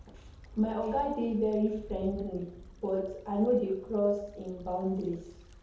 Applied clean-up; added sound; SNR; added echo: none; Stream / Trickle, dribble / Traffic noise, roadway noise; 18 dB; reverberation time 0.7 s.